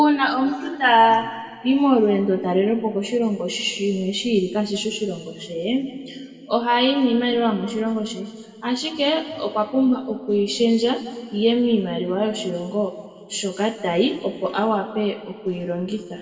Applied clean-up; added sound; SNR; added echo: none; none; none; reverberation time 1.7 s.